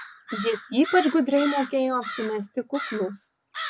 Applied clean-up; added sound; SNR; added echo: none; Crow; 11 dB; none.